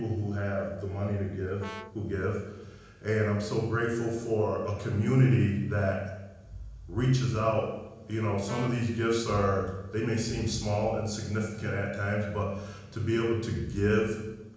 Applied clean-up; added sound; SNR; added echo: none; Brass instrument; 17 dB; reverberation time 1.0 s.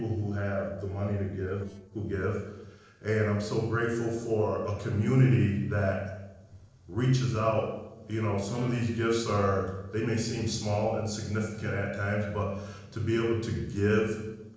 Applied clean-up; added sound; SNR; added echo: neural separator model SepFormer DNS4.